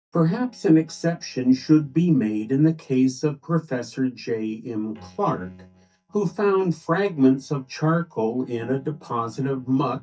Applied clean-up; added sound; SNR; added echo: neural mask model DeepFilterNet 3.